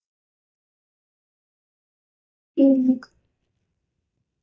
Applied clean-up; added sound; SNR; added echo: neural mask model DeepFilterNet 3.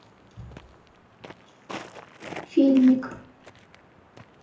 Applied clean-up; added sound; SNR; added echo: none; Walk, footsteps; 18 dB; reverberation time 0.5 s.